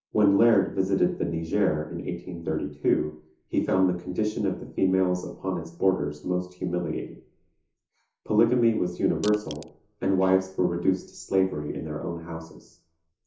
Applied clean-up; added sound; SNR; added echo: none; Crushing; 19 dB; reverberation time 0.9 s.